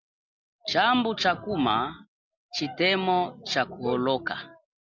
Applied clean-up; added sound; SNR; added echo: none; none; none; none.